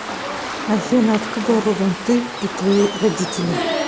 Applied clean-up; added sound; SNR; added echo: none; Waves, surf; 9 dB; none.